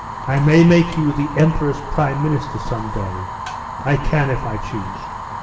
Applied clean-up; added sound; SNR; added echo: none; Fire; 10 dB; reverberation time 1.2 s.